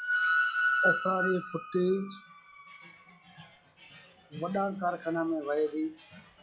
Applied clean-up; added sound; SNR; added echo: classical method log-MMSE.